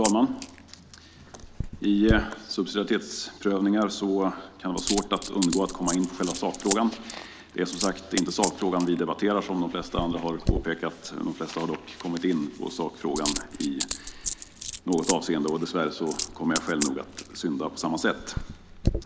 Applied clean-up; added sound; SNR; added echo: none; Coin (dropping); 7 dB; none.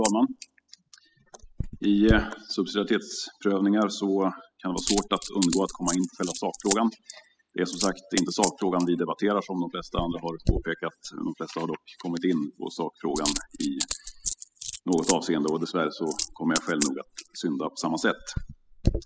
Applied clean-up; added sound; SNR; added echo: classical method spectral subtraction.